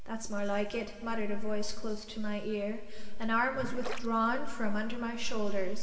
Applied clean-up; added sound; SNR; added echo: none; Gurgling; 15 dB; reverberation time 2.2 s.